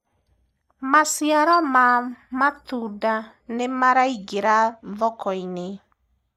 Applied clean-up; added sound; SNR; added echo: neural mask model DeepFilterNet 3.